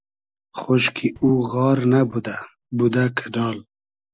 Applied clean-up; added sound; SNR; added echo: neural separator model SepFormer DNS4.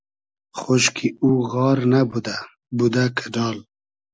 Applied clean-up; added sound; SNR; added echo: none; none; none; none.